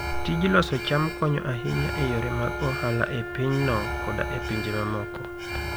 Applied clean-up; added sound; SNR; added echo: none; Wind instrument, woodwind instrument + Alarm; 5 dB; none.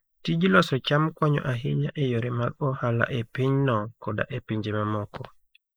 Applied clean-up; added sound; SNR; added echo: neural mask model Resemble Enhance denoiser.